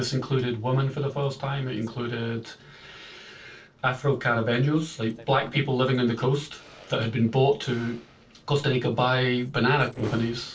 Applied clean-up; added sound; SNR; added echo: neural separator model SepFormer DNS4.